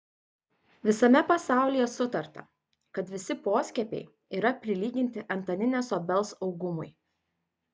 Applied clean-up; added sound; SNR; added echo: none; none; none; none.